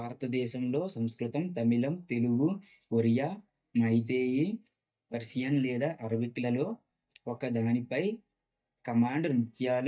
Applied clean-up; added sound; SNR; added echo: neural mask model DeepFilterNet 3.